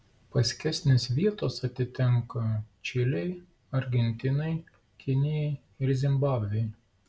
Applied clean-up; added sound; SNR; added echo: none; none; none; none.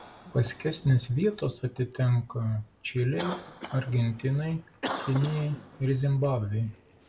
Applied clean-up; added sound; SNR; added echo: none; Cough; 14 dB; none.